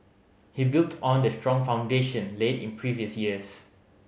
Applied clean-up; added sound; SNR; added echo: none; none; none; none.